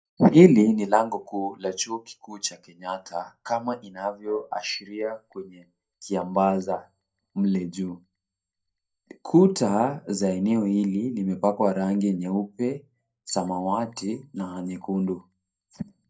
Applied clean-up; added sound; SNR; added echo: neural mask model DeepFilterNet 3.